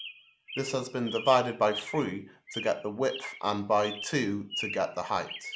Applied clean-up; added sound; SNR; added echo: none; Chirp, tweet; 12 dB; none.